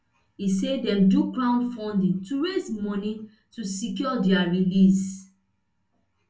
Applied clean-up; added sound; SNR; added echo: none; none; none; reverberation time 0.2 s.